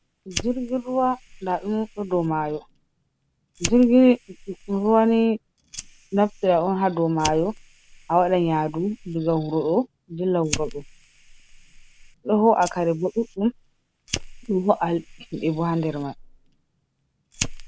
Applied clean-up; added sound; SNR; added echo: none; Fire; 14 dB; none.